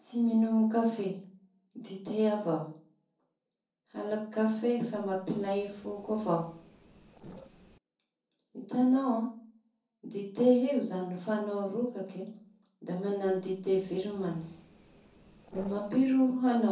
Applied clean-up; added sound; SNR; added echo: neural separator model SepFormer DNS4.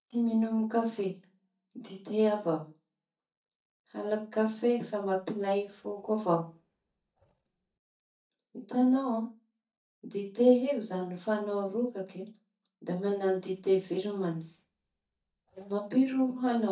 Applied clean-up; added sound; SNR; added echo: neural mask model DeepFilterNet 3.